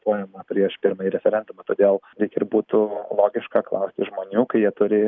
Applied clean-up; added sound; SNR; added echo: none; none; none; none.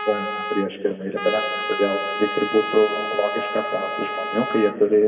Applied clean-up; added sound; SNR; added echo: none; Trumpet; 6 dB; reverberation time 1.9 s.